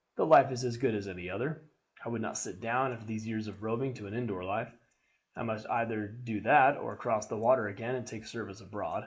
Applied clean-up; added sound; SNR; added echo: neural mask model Resemble Enhance denoiser.